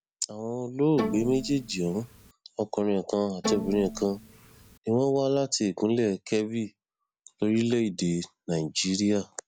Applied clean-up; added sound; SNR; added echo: none; Bowed string instrument; 7 dB; none.